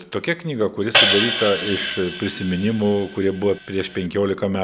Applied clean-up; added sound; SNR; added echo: none; Hi-hat; 2 dB; none.